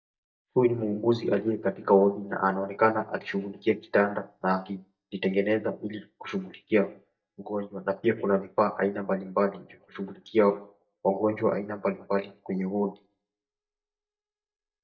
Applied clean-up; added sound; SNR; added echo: neural mask model DeepFilterNet 3.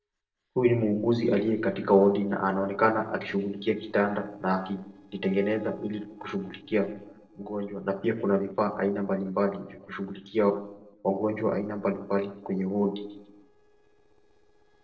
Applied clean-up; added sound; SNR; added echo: neural separator model SepFormer DNS4.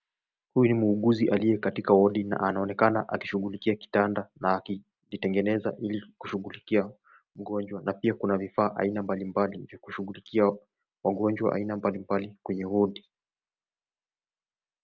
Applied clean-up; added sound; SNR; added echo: none; none; none; none.